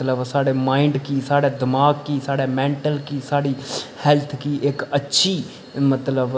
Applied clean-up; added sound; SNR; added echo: none; none; none; reverberation time 1.2 s.